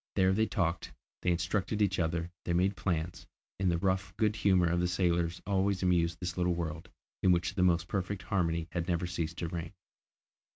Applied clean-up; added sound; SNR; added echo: none; none; none; none.